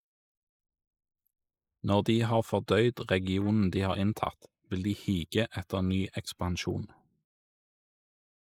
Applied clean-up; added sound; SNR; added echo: neural mask model Resemble Enhance denoiser.